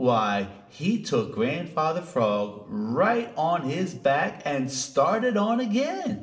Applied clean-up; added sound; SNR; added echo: none; none; none; reverberation time 0.7 s.